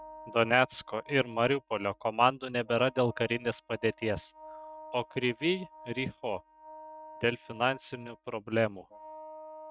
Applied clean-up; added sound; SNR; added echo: neural mask model RNNoise.